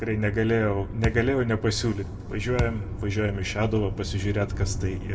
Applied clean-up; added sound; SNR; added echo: none; Thump, thud; 7 dB; reverberation time 1.3 s.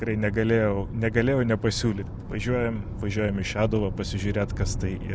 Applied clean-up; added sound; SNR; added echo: none; none; none; none.